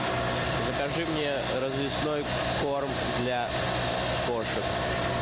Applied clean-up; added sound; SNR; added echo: none; none; none; none.